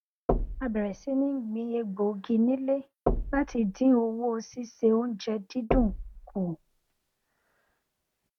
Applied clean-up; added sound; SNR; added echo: none; Knock; 6 dB; none.